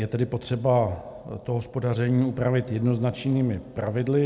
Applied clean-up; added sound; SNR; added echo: none; none; none; none.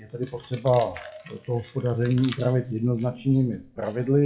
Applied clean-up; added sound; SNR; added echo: classical method WPE with log-MMSE.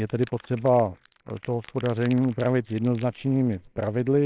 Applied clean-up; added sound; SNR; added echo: neural separator model SepFormer WHAMR!.